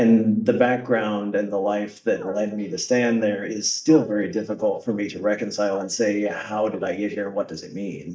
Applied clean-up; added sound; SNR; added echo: neural mask model DeepFilterNet 3.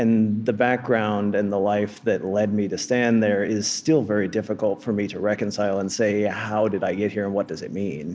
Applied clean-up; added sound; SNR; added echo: none; none; none; none.